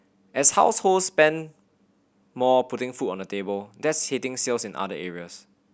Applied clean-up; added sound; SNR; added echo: none; none; none; none.